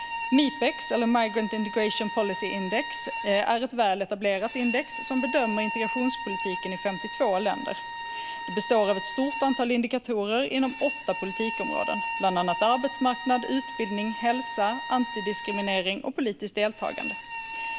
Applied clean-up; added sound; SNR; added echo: none; Bowed string instrument; 7 dB; none.